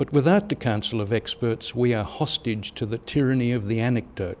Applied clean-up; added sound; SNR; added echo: none; none; none; none.